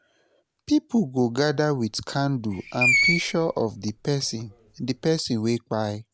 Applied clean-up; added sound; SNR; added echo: none; Screech; 3 dB; none.